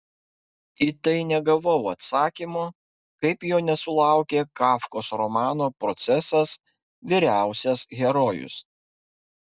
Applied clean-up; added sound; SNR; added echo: none; none; none; none.